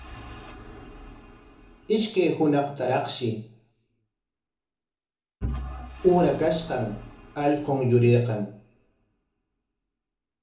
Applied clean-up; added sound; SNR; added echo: none; Engine / Vehicle; 15 dB; reverberation time 0.8 s.